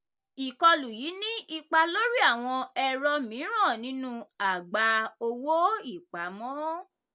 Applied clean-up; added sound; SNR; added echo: none; none; none; none.